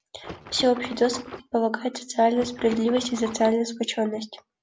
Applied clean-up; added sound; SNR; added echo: none; Water / Splash, splatter; 14 dB; none.